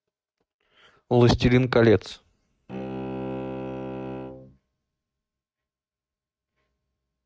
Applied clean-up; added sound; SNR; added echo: neural mask model RNNoise.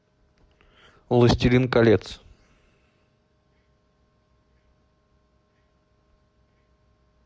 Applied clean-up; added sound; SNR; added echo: none; none; none; none.